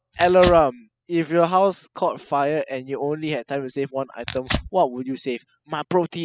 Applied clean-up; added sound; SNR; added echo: classical method spectral subtraction.